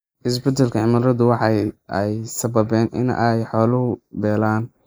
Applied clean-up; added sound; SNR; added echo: neural mask model Resemble Enhance denoiser.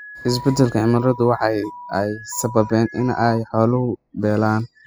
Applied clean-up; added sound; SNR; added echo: classical method spectral subtraction.